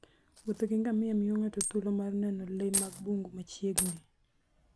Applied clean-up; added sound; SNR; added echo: none; Coin (dropping); -1 dB; none.